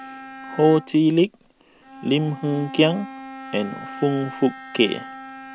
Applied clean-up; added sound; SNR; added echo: none; Bowed string instrument; 15 dB; none.